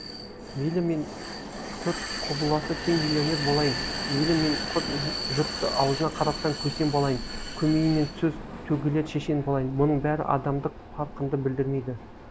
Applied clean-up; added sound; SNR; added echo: none; Vehicle; 7 dB; none.